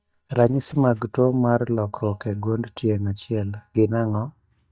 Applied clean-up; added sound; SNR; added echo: neural mask model DeepFilterNet 3.